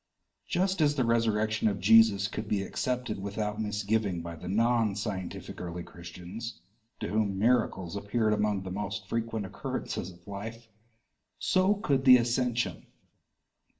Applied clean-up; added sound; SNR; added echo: none; none; none; reverberation time 0.4 s.